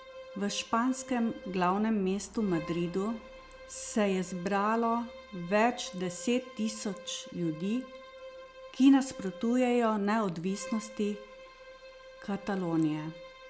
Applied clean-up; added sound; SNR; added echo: none; Bowed string instrument; 17 dB; none.